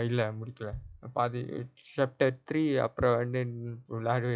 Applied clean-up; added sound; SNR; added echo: classical method log-MMSE.